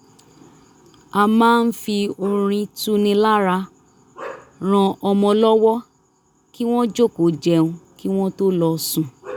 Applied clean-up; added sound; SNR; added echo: none; none; none; none.